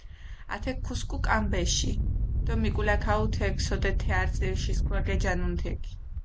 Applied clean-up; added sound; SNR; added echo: none; Wind; -4 dB; none.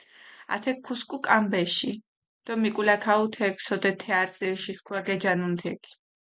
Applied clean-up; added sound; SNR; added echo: none; none; none; none.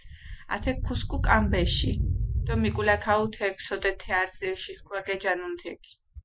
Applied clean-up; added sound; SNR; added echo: classical method Wiener filter.